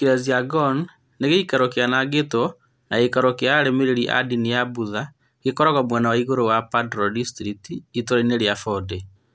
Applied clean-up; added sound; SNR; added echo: none; none; none; none.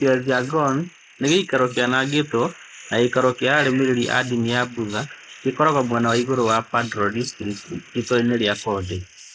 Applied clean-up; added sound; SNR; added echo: neural mask model Resemble Enhance denoiser.